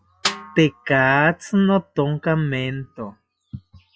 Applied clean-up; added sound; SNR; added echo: classical method log-MMSE.